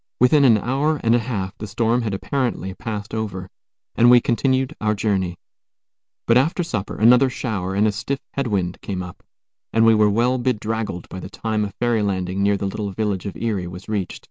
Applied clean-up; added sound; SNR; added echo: none; none; none; none.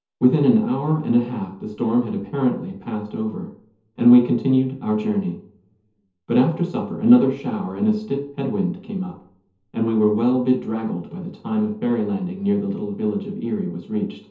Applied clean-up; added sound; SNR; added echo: none; none; none; reverberation time 0.5 s.